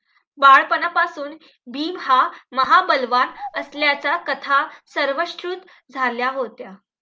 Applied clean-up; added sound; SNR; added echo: none; Bird vocalization, bird call, bird song; 20 dB; none.